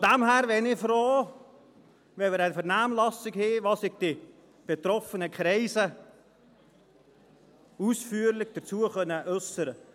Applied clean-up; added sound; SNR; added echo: none; none; none; none.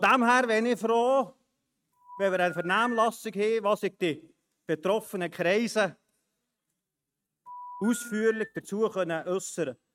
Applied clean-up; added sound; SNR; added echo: neural mask model RNNoise.